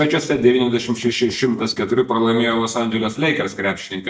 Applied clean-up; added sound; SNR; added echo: neural mask model DeepFilterNet 3.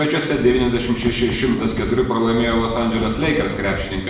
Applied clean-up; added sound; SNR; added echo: none; Wind; 11 dB; reverberation time 0.9 s.